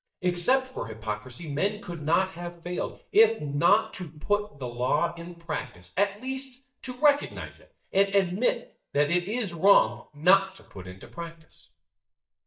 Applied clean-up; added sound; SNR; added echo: neural mask model DeepFilterNet 3.